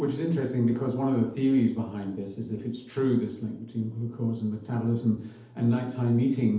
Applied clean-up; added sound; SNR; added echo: none; none; none; reverberation time 2.2 s.